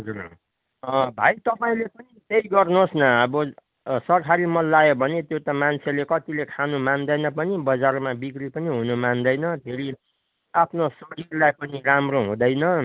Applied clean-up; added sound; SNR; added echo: none; none; none; none.